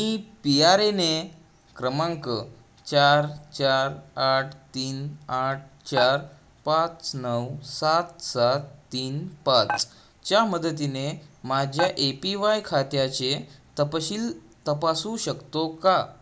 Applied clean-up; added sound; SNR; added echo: none; Dishes, pots, and pans; 10 dB; none.